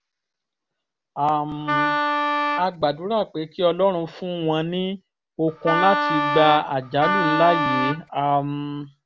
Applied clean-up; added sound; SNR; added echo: none; Wind instrument, woodwind instrument; -1 dB; none.